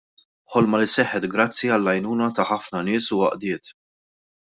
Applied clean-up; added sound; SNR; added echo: none; none; none; none.